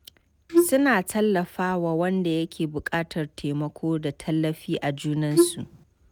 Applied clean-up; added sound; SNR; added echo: none; Wind instrument, woodwind instrument; -3 dB; none.